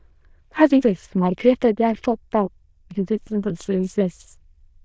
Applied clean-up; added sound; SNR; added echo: neural diffusion model UNIVERSE++.